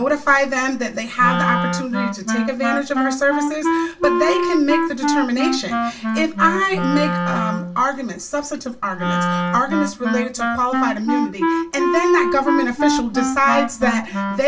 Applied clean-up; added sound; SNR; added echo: none; Wind instrument, woodwind instrument; 1 dB; reverberation time 0.2 s.